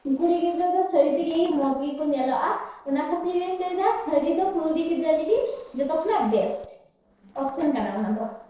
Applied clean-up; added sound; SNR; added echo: neural separator model SepFormer DNS4.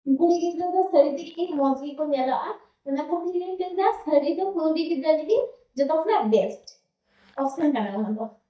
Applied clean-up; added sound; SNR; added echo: neural mask model DeepFilterNet 3.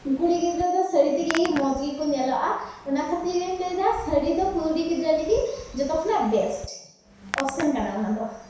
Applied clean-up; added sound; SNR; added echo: none; Hands; 15 dB; reverberation time 0.7 s.